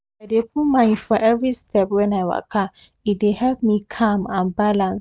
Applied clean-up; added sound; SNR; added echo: none; none; none; none.